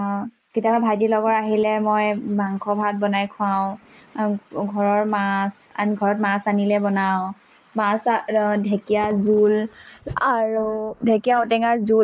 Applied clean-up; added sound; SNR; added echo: neural mask model Resemble Enhance denoiser.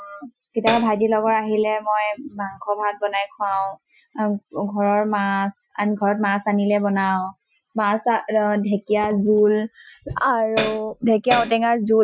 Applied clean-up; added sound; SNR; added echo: classical method Wiener filter.